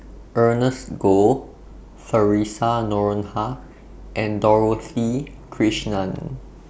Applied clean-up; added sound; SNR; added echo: none; none; none; none.